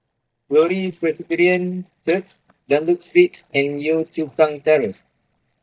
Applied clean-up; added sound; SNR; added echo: neural mask model DeepFilterNet 3.